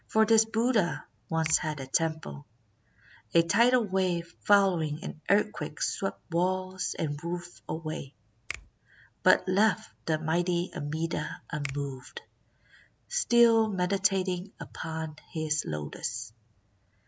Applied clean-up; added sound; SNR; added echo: none; Finger snapping; 19 dB; none.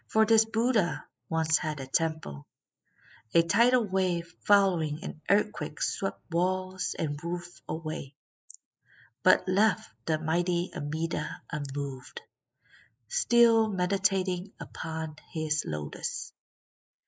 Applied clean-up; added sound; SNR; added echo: neural mask model Resemble Enhance denoiser.